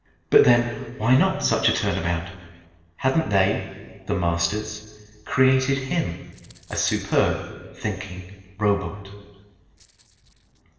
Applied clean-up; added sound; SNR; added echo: neural separator model SepFormer DNS4.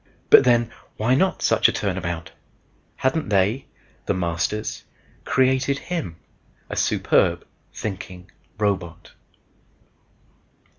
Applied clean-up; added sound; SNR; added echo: none; none; none; none.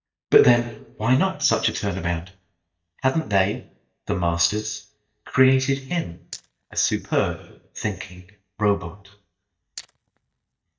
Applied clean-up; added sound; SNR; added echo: neural mask model DeepFilterNet 3.